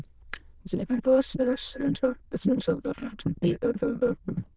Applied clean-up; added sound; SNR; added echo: neural diffusion model UNIVERSE++.